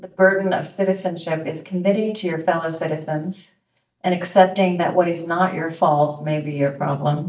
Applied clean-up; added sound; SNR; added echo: neural mask model DeepFilterNet 3.